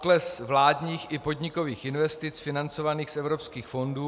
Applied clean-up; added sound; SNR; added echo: none; none; none; none.